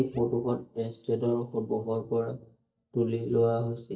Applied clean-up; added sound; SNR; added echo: neural mask model DeepFilterNet 3.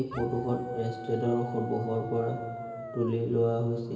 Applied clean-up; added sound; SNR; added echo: none; Dog; 11 dB; reverberation time 2.3 s.